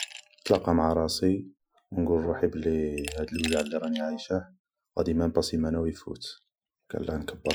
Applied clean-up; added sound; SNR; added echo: classical method Wiener filter.